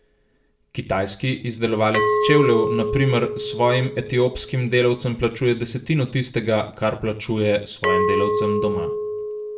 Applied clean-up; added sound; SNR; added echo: none; Glass; 4 dB; reverberation time 0.3 s.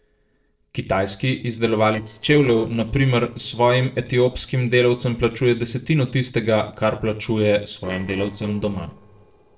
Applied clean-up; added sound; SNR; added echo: neural separator model SepFormer DNS4.